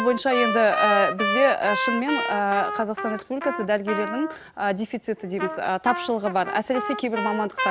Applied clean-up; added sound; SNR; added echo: none; Trumpet; 4 dB; none.